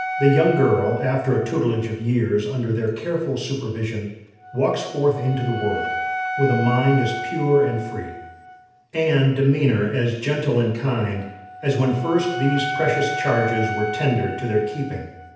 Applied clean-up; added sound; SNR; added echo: none; Wind instrument, woodwind instrument; 9 dB; reverberation time 0.8 s.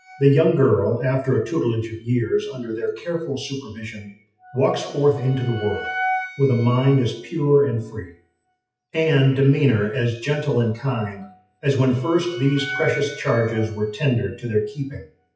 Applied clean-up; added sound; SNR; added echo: classical method WPE with log-MMSE.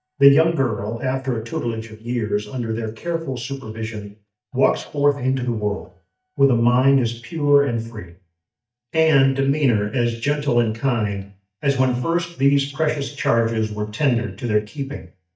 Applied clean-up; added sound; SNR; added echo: neural mask model DeepFilterNet 3.